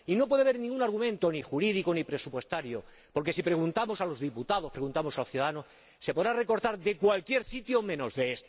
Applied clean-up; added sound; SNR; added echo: none; none; none; none.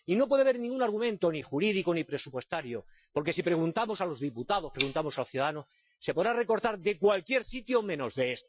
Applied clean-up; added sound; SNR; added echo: classical method Wiener filter.